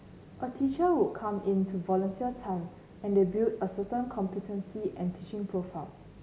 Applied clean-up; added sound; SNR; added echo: none; none; none; none.